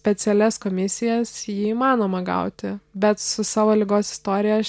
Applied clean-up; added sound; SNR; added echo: none; none; none; none.